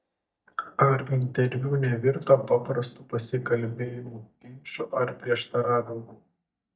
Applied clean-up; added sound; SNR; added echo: neural mask model DeepFilterNet 3.